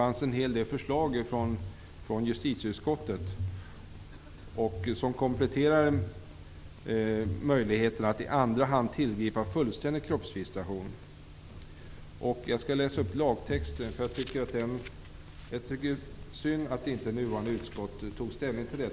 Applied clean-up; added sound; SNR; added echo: none; Subway, metro, underground; 18 dB; none.